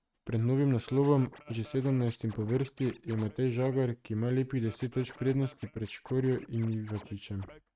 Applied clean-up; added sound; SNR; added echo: neural mask model RNNoise.